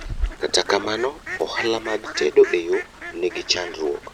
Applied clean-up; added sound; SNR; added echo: none; Fowl; 9 dB; none.